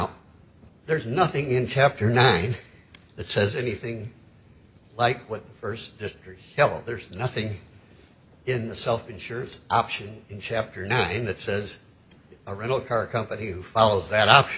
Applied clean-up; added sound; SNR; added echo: none; none; none; none.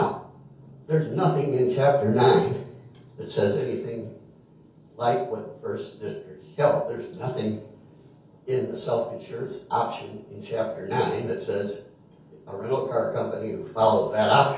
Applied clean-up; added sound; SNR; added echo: none; none; none; reverberation time 0.6 s.